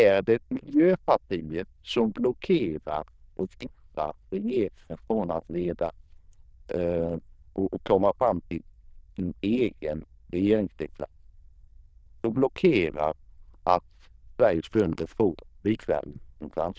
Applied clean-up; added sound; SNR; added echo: neural diffusion model UNIVERSE++.